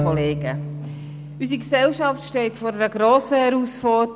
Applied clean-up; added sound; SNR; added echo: none; Bowed string instrument; 10 dB; none.